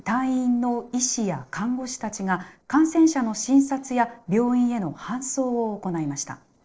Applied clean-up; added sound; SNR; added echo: neural separator model SepFormer DNS4.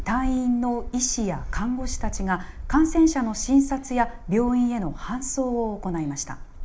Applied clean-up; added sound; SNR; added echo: none; Gull, seagull; 8 dB; reverberation time 0.4 s.